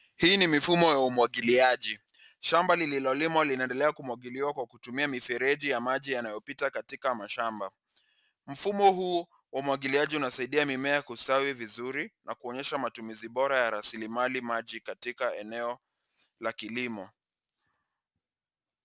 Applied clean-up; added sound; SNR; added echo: none; none; none; none.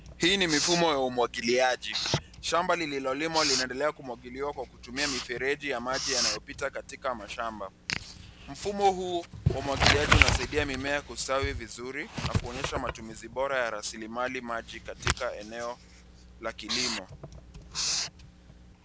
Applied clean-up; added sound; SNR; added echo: none; Writing; 2 dB; none.